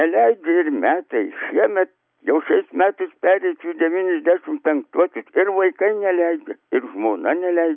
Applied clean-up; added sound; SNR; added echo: none; none; none; none.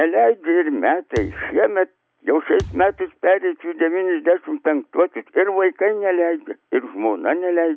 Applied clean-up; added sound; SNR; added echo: none; Thump, thud; 17 dB; none.